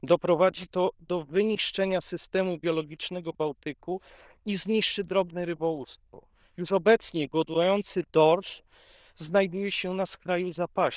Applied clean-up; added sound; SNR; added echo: neural diffusion model UNIVERSE++.